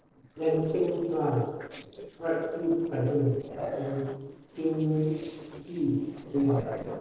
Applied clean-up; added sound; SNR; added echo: neural separator model SepFormer DNS4.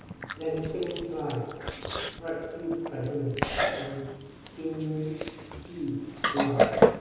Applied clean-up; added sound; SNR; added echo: none; Chewing, mastication; -3 dB; reverberation time 1.2 s.